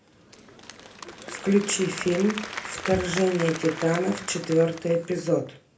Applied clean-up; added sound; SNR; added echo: none; Applause / Crowd; 12 dB; reverberation time 0.3 s.